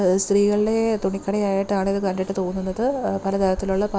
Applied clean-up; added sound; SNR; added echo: none; none; none; none.